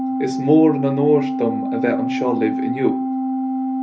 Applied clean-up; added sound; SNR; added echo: none; Organ; 2 dB; reverberation time 0.3 s.